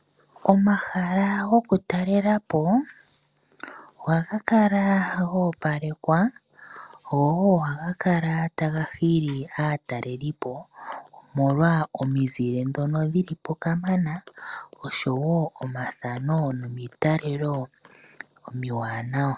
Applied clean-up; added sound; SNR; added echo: none; none; none; none.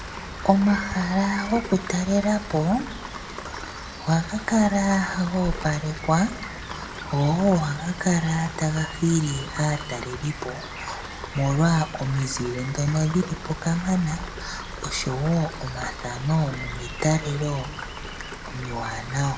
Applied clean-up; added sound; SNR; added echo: none; Rain; 10 dB; reverberation time 1.3 s.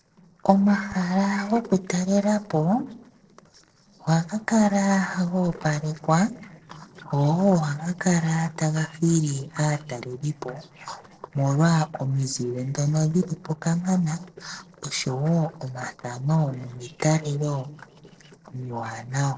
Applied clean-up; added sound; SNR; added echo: neural separator model SepFormer DNS4.